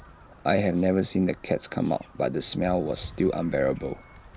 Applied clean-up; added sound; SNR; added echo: none; Bird vocalization, bird call, bird song + Waves, surf; 19 dB; none.